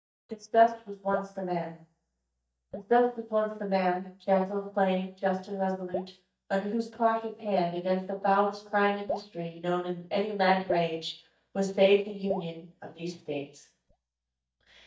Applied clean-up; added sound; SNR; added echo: neural mask model DeepFilterNet 3.